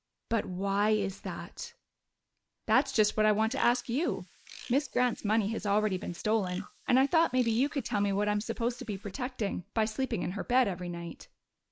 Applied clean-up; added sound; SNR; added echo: neural mask model Resemble Enhance denoiser.